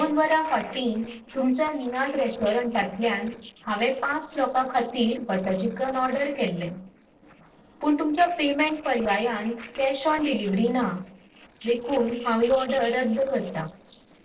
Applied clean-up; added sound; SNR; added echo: neural separator model SepFormer DNS4.